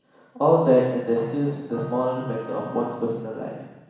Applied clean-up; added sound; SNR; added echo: none; Wind instrument, woodwind instrument; 20 dB; reverberation time 1.1 s.